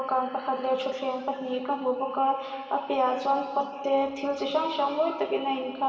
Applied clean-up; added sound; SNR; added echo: none; none; none; reverberation time 2.2 s.